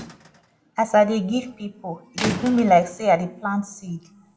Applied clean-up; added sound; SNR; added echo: none; Squeak / Rattle / Slam; 13 dB; reverberation time 0.4 s.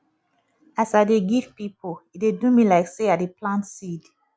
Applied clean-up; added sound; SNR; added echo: none; none; none; none.